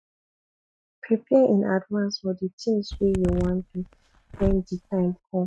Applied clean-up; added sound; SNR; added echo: neural mask model RNNoise.